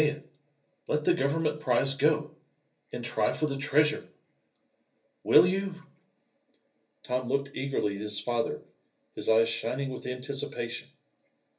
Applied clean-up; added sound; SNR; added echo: none; none; none; reverberation time 0.3 s.